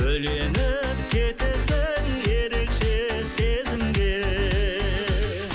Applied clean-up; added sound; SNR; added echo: none; none; none; none.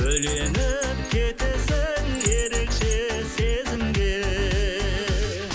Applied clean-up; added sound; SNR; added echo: none; Bird vocalization, bird call, bird song; 12 dB; none.